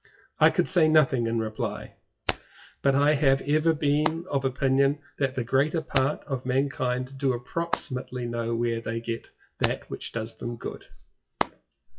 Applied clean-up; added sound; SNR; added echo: classical method WPE with log-MMSE.